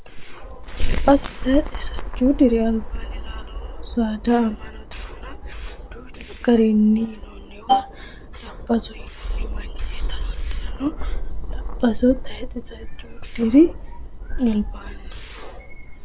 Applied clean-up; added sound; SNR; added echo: neural separator model SepFormer WHAM!.